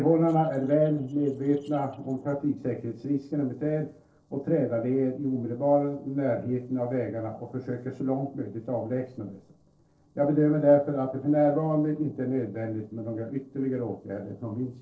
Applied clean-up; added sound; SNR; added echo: neural separator model SepFormer DNS4.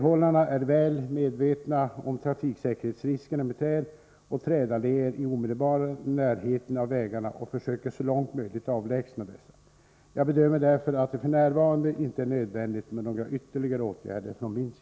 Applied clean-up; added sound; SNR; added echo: none; none; none; none.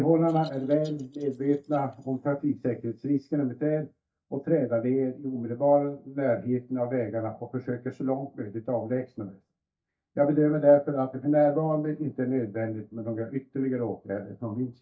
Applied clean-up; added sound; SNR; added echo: neural mask model DeepFilterNet 3.